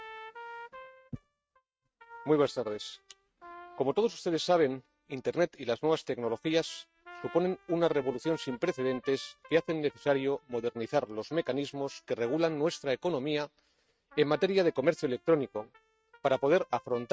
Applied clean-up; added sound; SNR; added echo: neural mask model RNNoise.